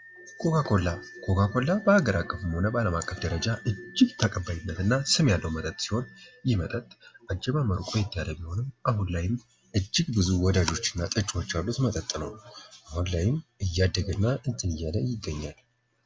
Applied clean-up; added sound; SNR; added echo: none; none; none; none.